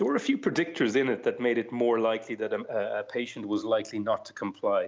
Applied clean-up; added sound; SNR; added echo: none; none; none; none.